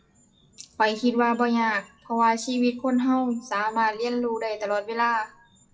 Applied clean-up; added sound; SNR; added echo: classical method WPE with log-MMSE.